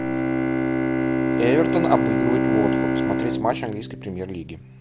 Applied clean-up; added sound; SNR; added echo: none; Bowed string instrument; -4 dB; none.